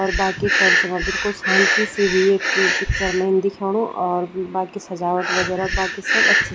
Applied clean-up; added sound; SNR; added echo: none; Breathing; 0 dB; none.